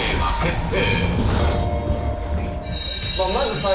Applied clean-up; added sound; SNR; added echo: none; Sliding door / Train; -2 dB; reverberation time 0.6 s.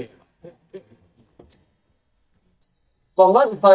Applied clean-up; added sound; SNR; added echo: neural mask model DeepFilterNet 3.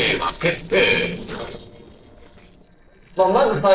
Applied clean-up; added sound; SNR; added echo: neural separator model SepFormer DNS4.